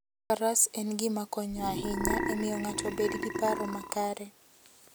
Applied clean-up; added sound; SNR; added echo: none; Burping, eructation; 3 dB; none.